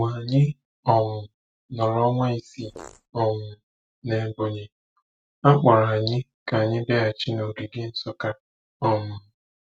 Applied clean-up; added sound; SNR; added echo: neural mask model RNNoise.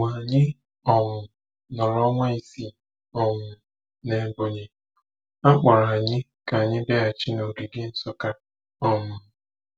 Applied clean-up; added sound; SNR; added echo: none; none; none; none.